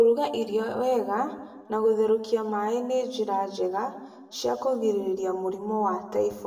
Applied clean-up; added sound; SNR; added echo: none; none; none; reverberation time 1.0 s.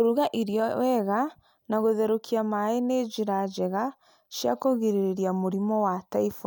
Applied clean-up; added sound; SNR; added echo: none; none; none; none.